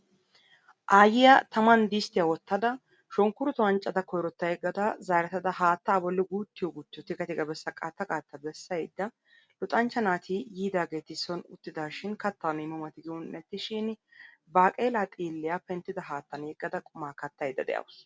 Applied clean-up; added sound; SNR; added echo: none; none; none; none.